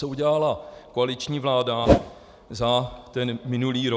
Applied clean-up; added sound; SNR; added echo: none; Whoosh, swoosh, swish; -5 dB; none.